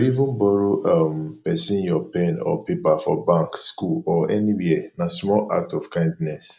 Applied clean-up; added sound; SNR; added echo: none; none; none; none.